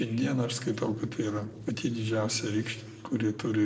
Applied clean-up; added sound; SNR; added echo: neural separator model SepFormer DNS4.